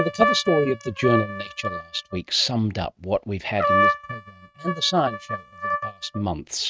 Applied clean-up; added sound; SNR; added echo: neural mask model RNNoise.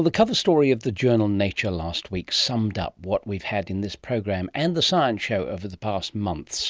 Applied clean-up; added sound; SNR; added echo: none; none; none; none.